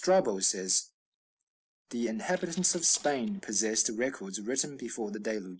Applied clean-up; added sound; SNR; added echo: neural separator model SepFormer DNS4.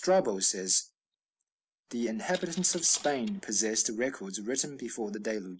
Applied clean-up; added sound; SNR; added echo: none; Coin (dropping); 16 dB; none.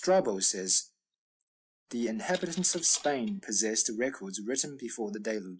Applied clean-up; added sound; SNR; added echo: classical method log-MMSE.